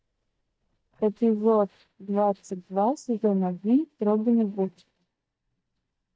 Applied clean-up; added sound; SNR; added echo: neural mask model DeepFilterNet 3.